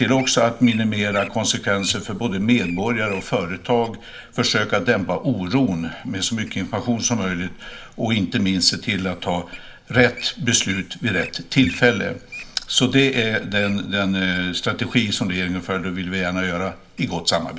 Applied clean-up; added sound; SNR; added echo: none; Wild animals; 19 dB; reverberation time 0.4 s.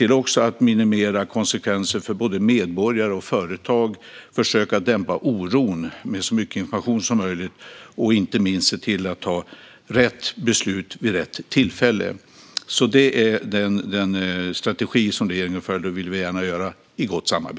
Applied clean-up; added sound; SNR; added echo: none; none; none; none.